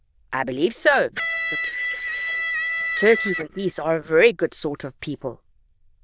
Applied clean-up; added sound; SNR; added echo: neural diffusion model UNIVERSE++.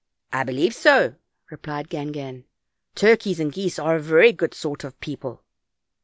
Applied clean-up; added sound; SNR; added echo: none; none; none; none.